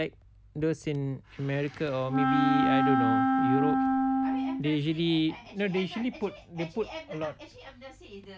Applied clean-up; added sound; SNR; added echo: none; Wind instrument, woodwind instrument; -5 dB; none.